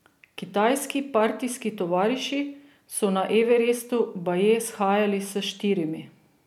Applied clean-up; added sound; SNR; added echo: none; none; none; none.